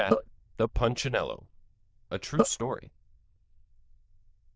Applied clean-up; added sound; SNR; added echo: neural diffusion model UNIVERSE++.